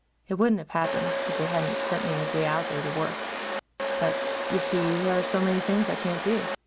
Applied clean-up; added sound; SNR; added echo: none; Domestic sounds, home sounds; 0 dB; none.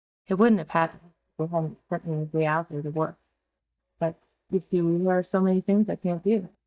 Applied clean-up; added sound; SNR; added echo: neural mask model DeepFilterNet 3.